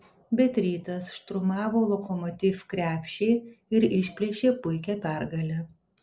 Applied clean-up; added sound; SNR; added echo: none; none; none; none.